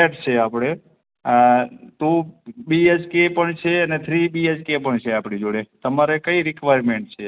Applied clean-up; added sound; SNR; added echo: none; none; none; none.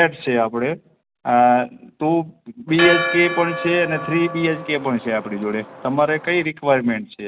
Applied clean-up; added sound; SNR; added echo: none; Church bell; 7 dB; none.